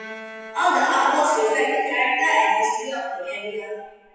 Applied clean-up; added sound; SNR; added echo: classical method WPE with log-MMSE.